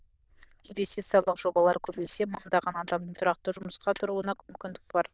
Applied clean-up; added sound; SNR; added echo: neural diffusion model UNIVERSE++.